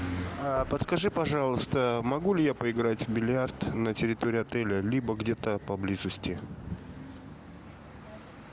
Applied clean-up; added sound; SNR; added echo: none; Knock; 19 dB; none.